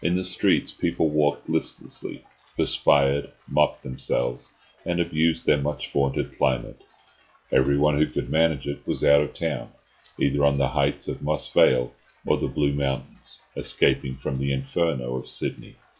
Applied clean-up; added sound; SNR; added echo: classical method log-MMSE.